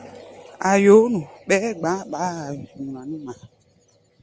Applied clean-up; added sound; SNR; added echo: none; none; none; none.